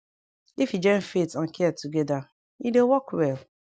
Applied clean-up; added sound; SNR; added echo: none; none; none; none.